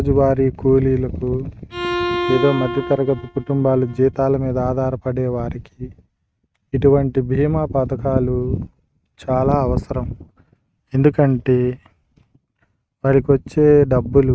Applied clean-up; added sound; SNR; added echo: neural mask model RNNoise.